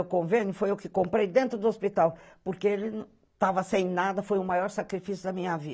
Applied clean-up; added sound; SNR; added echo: none; none; none; none.